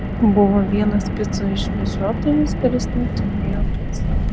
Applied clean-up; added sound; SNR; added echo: none; Car; 0 dB; none.